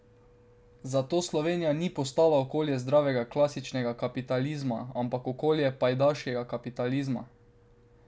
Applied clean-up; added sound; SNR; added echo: none; none; none; none.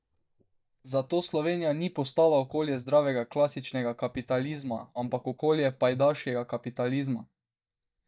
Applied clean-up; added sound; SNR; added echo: neural mask model DeepFilterNet 3.